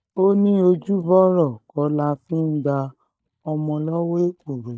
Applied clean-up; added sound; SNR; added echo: neural mask model DeepFilterNet 3.